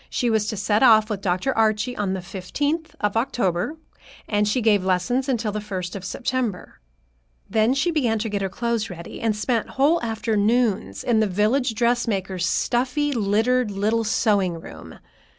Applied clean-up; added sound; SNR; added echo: none; none; none; none.